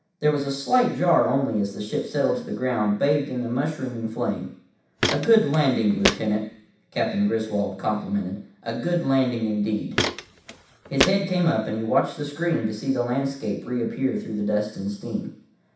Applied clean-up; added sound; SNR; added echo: none; Walk, footsteps; 4 dB; reverberation time 0.7 s.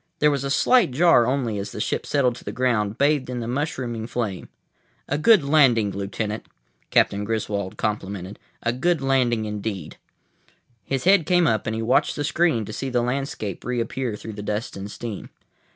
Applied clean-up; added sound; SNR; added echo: none; none; none; none.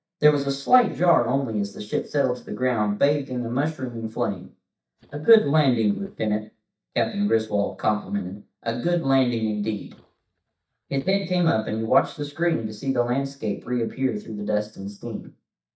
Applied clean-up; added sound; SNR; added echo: neural mask model DeepFilterNet 3.